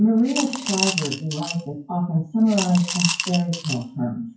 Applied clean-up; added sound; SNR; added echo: classical method WPE with log-MMSE.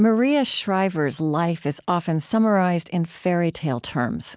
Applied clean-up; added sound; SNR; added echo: none; none; none; none.